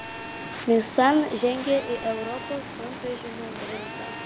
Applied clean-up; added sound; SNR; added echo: none; Mechanical fan + Telephone; 9 dB; none.